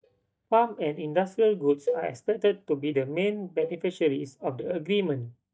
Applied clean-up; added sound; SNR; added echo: neural mask model DeepFilterNet 3.